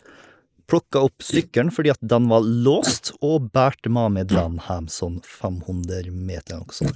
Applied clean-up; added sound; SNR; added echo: neural mask model Resemble Enhance denoiser.